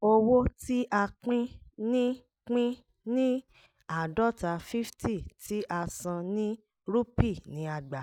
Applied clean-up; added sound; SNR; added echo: none; none; none; none.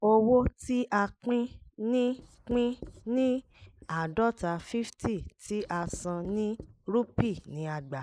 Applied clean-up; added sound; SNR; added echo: neural mask model Resemble Enhance denoiser.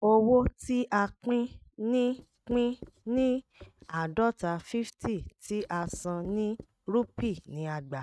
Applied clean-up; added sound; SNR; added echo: neural mask model RNNoise.